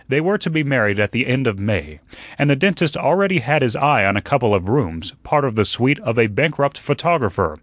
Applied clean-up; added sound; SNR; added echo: none; none; none; none.